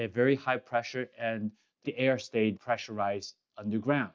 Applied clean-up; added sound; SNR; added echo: none; none; none; none.